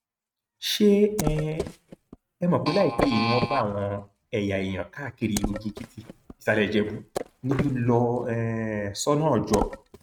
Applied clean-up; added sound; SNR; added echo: neural mask model RNNoise.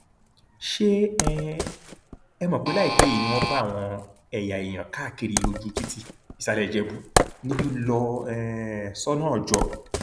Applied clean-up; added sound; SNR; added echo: none; Wood + Alarm; 2 dB; none.